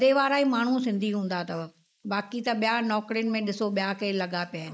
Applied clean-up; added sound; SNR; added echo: neural mask model Resemble Enhance denoiser.